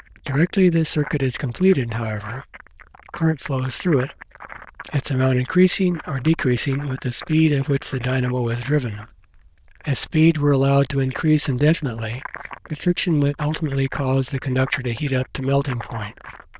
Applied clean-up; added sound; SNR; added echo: neural diffusion model UNIVERSE++.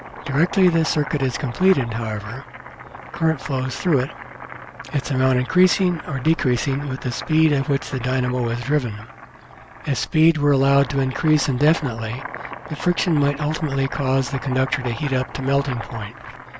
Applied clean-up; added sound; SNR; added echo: none; Boiling; 14 dB; none.